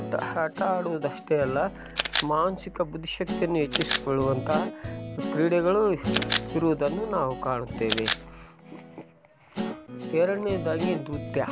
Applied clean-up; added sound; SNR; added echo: none; Guitar + Camera; 4 dB; none.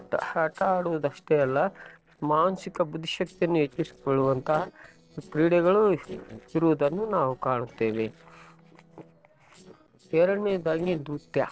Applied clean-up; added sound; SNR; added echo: neural separator model SepFormer DNS4.